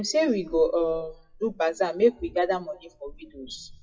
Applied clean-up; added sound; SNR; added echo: classical method WPE with log-MMSE.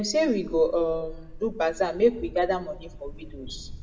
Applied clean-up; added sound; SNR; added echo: none; Ocean; 14 dB; reverberation time 0.7 s.